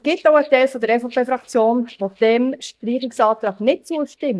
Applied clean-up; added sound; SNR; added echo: neural mask model DeepFilterNet 3.